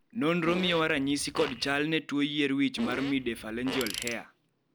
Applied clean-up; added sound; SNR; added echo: none; Fart + Tools; 10 dB; none.